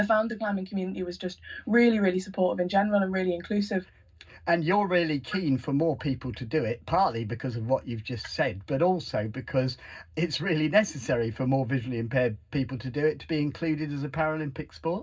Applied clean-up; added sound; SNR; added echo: none; none; none; reverberation time 0.4 s.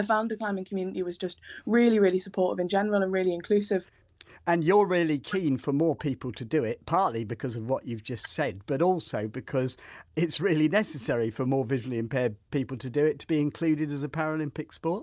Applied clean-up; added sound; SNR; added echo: none; none; none; none.